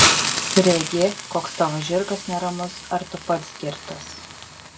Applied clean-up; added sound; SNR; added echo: none; Hiss; 1 dB; reverberation time 0.2 s.